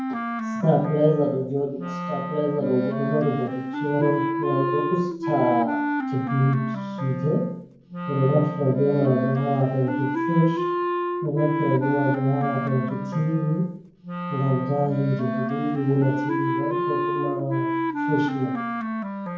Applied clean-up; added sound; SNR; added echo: none; Wind instrument, woodwind instrument; 3 dB; reverberation time 0.9 s.